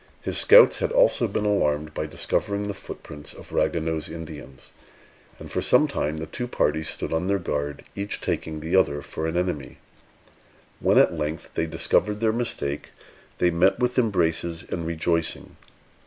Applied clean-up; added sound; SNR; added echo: none; none; none; none.